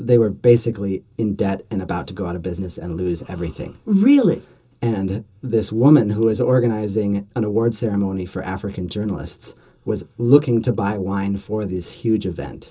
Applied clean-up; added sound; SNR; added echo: none; none; none; reverberation time 0.2 s.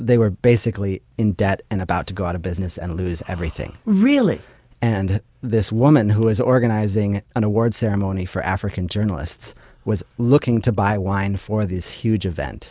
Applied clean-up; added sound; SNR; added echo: none; none; none; none.